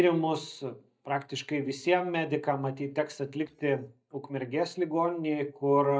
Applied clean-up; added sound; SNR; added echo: neural mask model DeepFilterNet 3.